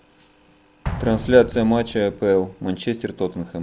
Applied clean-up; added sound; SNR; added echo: none; Explosion; 14 dB; none.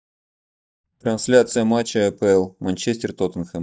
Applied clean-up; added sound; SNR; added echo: neural mask model DeepFilterNet 3.